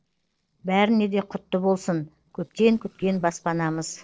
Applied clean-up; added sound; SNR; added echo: neural separator model SepFormer DNS4.